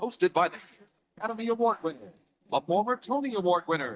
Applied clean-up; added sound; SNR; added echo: neural mask model DeepFilterNet 3.